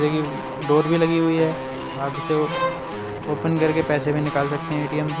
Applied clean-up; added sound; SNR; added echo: none; Bowed string instrument + Guitar; 7 dB; none.